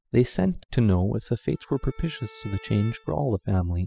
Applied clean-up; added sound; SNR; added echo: classical method spectral subtraction.